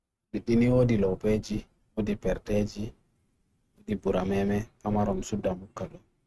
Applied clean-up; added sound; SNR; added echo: neural mask model RNNoise.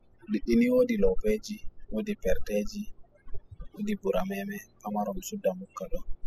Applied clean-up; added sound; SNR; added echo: classical method spectral subtraction.